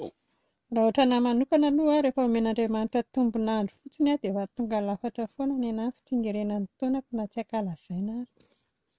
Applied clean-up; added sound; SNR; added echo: none; none; none; none.